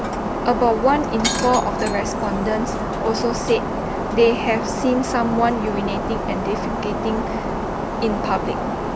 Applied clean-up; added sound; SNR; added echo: none; Shatter; 1 dB; none.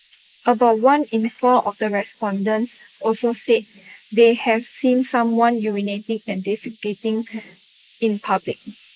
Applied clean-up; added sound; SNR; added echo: neural mask model Resemble Enhance denoiser.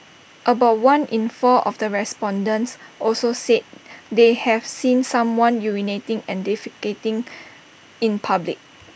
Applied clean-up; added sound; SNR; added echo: none; none; none; none.